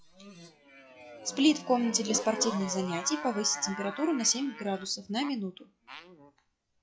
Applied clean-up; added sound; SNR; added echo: classical method log-MMSE.